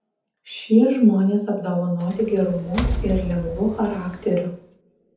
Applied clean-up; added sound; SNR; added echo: none; Door; 8 dB; reverberation time 0.6 s.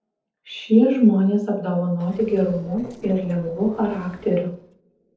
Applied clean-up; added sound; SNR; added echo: neural separator model SepFormer DNS4.